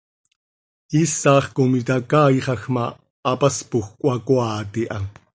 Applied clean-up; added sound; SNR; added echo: none; none; none; none.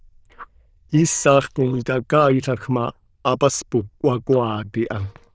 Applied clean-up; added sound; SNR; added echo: neural diffusion model UNIVERSE++.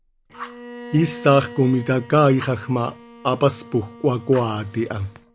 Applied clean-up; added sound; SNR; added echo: none; Fire + Bowed string instrument; 18 dB; none.